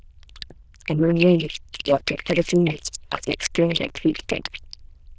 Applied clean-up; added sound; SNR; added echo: neural diffusion model UNIVERSE++.